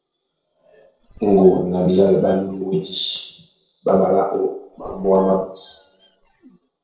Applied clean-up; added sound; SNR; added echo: neural separator model SepFormer DNS4.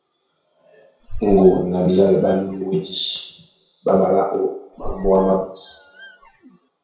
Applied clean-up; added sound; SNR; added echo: none; Squeak; 13 dB; reverberation time 0.6 s.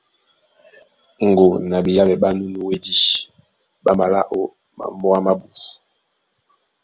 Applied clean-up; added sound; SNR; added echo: none; none; none; none.